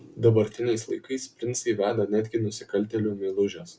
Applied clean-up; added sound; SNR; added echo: none; none; none; none.